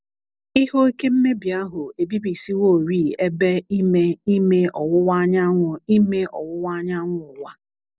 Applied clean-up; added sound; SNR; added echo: none; none; none; none.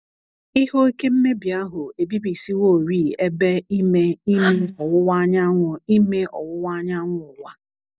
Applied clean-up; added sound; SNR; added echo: neural mask model DeepFilterNet 3.